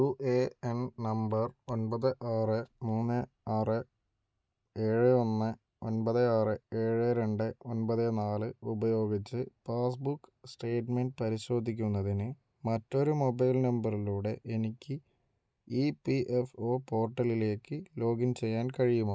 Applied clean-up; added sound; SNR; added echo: none; none; none; none.